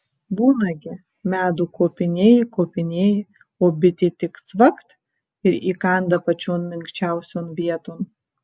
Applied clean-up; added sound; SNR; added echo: none; none; none; none.